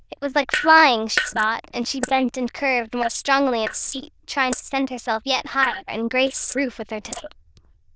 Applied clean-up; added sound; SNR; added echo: neural diffusion model UNIVERSE++.